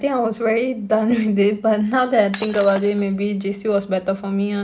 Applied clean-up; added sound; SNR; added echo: none; Shatter; 18 dB; none.